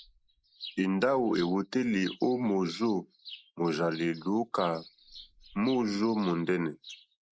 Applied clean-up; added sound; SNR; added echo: neural mask model Resemble Enhance denoiser.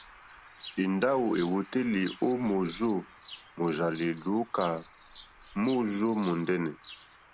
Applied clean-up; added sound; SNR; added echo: none; Bird vocalization, bird call, bird song; 18 dB; none.